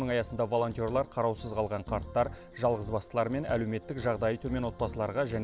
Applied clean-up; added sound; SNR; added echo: none; none; none; none.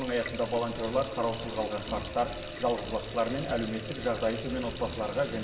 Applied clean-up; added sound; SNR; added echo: none; Water tap, faucet; 11 dB; reverberation time 2.9 s.